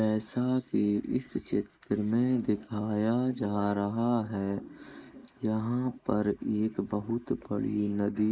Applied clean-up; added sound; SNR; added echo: neural mask model Resemble Enhance denoiser.